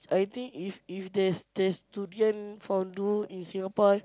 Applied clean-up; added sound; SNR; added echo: none; none; none; none.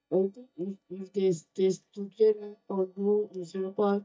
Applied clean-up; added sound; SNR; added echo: neural mask model DeepFilterNet 3.